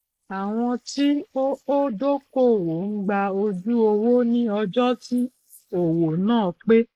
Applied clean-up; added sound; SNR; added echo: neural mask model Resemble Enhance denoiser.